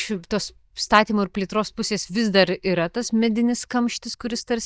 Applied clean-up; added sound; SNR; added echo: neural mask model DeepFilterNet 3.